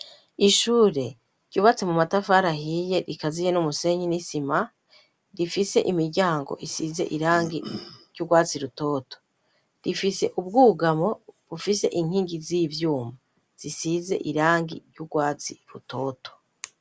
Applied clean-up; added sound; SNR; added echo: none; none; none; none.